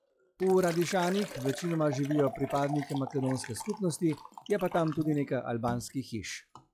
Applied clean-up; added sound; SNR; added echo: classical method log-MMSE.